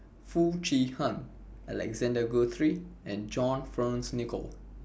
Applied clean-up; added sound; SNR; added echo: none; none; none; none.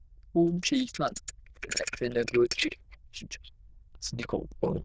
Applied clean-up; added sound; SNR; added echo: neural diffusion model UNIVERSE++.